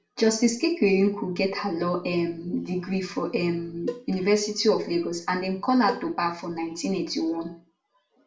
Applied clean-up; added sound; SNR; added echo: none; Cowbell; 14 dB; reverberation time 0.4 s.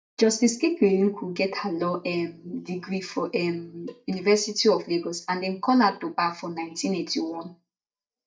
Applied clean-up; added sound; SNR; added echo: neural mask model DeepFilterNet 3.